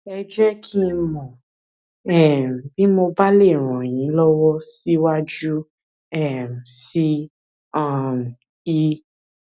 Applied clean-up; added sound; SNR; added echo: none; none; none; none.